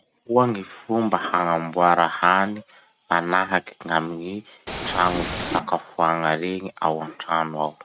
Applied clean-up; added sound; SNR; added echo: none; Ocean / Boat, Water vehicle; 7 dB; none.